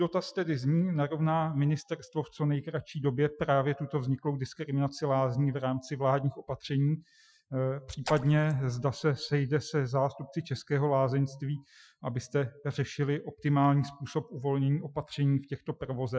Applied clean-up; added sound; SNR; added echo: classical method Wiener filter.